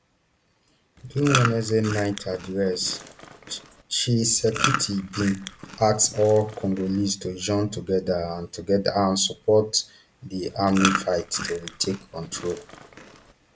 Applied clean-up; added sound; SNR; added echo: none; Chewing, mastication; 8 dB; none.